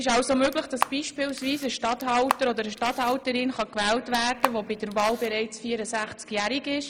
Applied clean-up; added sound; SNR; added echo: none; Camera; 8 dB; none.